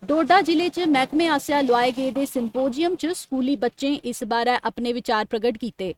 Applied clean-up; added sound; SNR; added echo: neural mask model RNNoise.